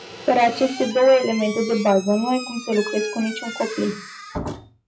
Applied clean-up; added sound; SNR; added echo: classical method WPE with log-MMSE.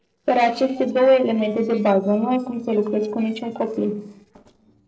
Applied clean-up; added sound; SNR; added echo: neural separator model SepFormer DNS4.